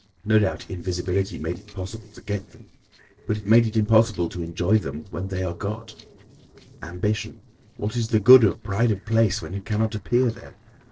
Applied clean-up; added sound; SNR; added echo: neural separator model SepFormer DNS4.